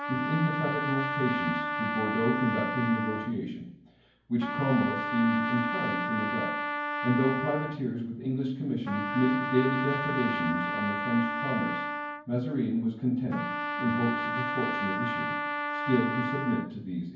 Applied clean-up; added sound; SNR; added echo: none; Trumpet; 3 dB; reverberation time 0.9 s.